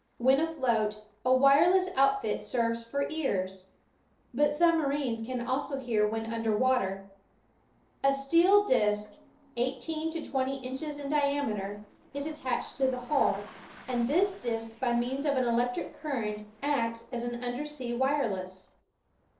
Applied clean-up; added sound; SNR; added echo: neural separator model SepFormer DNS4.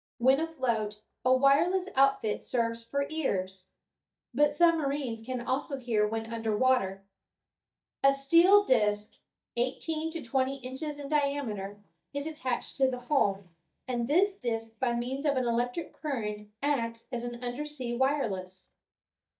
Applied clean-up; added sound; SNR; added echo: neural mask model DeepFilterNet 3.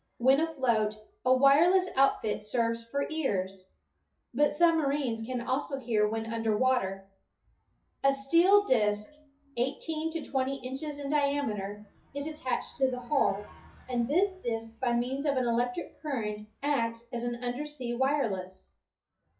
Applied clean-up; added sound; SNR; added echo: classical method WPE with log-MMSE.